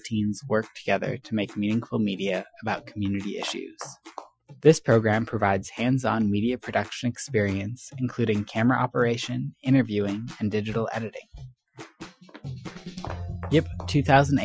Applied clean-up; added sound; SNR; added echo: classical method Wiener filter.